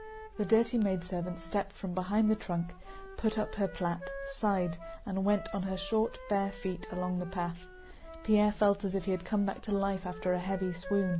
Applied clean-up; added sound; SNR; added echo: none; Wind instrument, woodwind instrument; 16 dB; none.